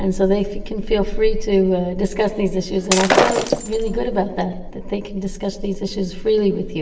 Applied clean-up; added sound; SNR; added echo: none; Shatter; 0 dB; reverberation time 0.9 s.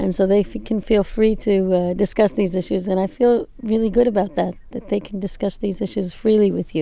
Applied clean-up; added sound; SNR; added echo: none; none; none; none.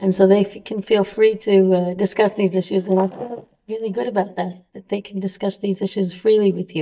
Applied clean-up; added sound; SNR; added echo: neural mask model DeepFilterNet 3.